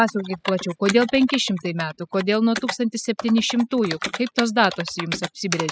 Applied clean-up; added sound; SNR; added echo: classical method spectral subtraction.